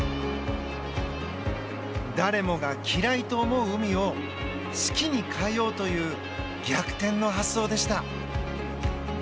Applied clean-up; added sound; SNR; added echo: none; Guitar; 14 dB; none.